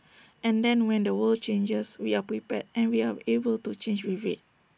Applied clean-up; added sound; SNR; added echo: none; none; none; none.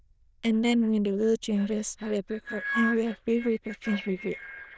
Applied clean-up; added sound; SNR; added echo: neural diffusion model UNIVERSE++.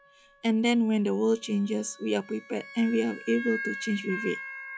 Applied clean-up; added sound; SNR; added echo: classical method log-MMSE.